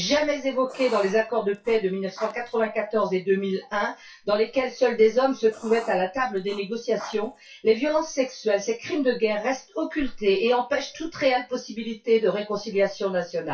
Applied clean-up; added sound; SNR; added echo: classical method WPE with log-MMSE.